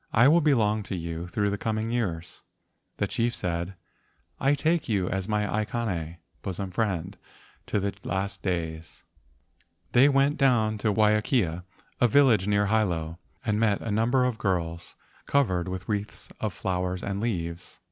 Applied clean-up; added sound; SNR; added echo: none; none; none; none.